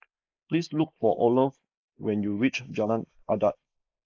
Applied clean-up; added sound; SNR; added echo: neural mask model Resemble Enhance denoiser.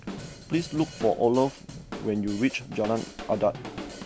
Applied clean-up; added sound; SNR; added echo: none; Drum / Drum kit; 12 dB; none.